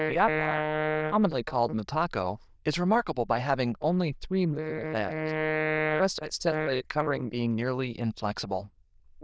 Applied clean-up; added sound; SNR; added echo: neural diffusion model UNIVERSE++.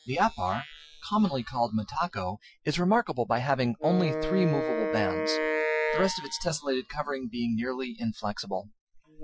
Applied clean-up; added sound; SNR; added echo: classical method Wiener filter.